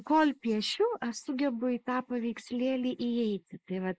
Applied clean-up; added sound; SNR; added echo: neural mask model Resemble Enhance denoiser.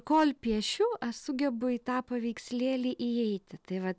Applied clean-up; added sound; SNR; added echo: none; none; none; none.